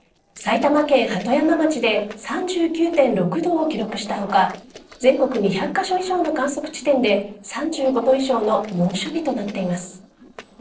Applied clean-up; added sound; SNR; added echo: neural separator model SepFormer DNS4.